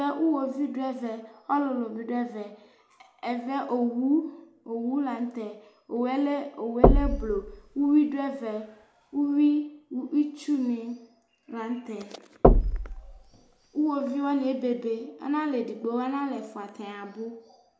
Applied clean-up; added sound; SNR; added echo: none; Knock; -3 dB; none.